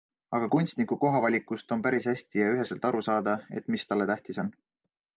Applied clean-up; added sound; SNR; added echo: none; none; none; none.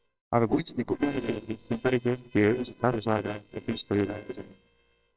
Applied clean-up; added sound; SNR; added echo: neural separator model SepFormer WHAMR!.